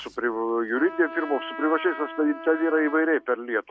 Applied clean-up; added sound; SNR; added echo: none; Trumpet; 14 dB; none.